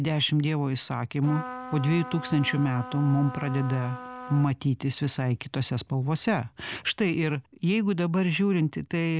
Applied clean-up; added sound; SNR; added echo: none; Trumpet; 12 dB; none.